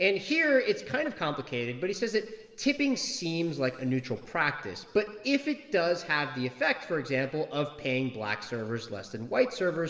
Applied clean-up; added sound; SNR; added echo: none; none; none; reverberation time 2.4 s.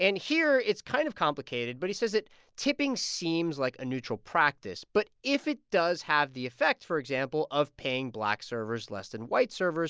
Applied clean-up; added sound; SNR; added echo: none; none; none; none.